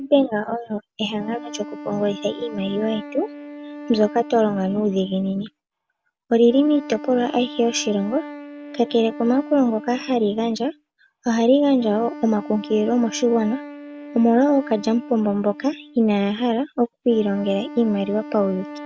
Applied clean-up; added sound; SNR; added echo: none; Wind instrument, woodwind instrument; 15 dB; none.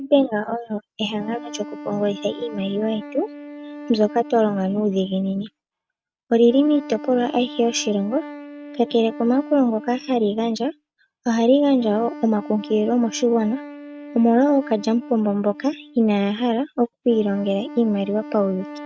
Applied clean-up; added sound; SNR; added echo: neural mask model RNNoise.